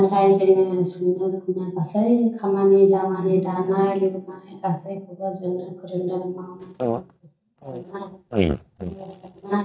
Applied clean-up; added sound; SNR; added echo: neural mask model DeepFilterNet 3.